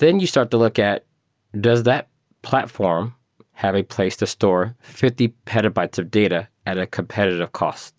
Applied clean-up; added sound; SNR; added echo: none; none; none; none.